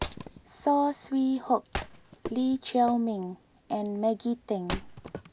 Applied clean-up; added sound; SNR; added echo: none; Wood; 11 dB; none.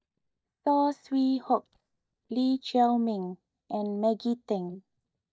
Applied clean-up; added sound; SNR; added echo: neural mask model DeepFilterNet 3.